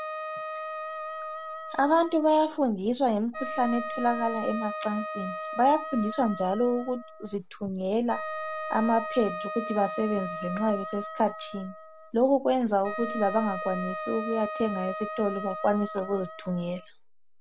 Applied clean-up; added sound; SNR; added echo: none; Wind instrument, woodwind instrument; 8 dB; none.